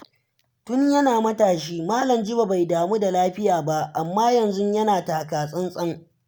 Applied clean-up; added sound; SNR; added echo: none; none; none; none.